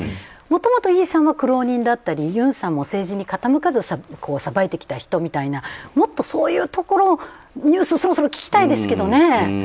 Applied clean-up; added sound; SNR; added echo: none; none; none; none.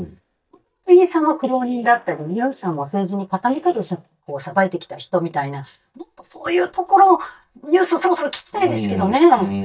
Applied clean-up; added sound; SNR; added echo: neural mask model DeepFilterNet 3.